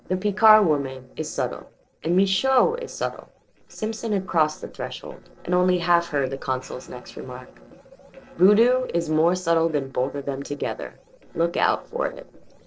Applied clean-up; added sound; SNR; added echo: neural separator model SepFormer DNS4.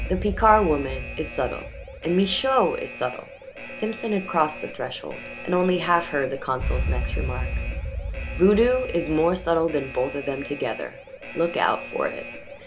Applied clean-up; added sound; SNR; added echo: none; Alarm; 7 dB; none.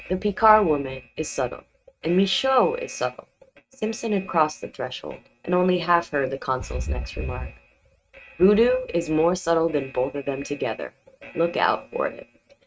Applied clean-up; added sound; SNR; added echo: neural mask model RNNoise.